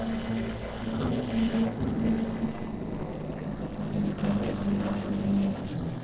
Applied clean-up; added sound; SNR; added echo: neural separator model SepFormer DNS4.